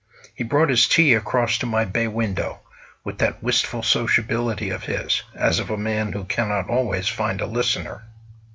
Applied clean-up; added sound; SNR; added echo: none; none; none; none.